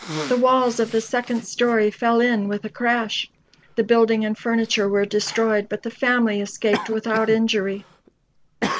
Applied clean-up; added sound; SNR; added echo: none; Cough; 14 dB; none.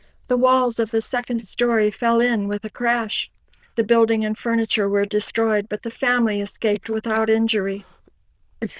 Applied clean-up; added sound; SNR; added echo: neural diffusion model UNIVERSE++.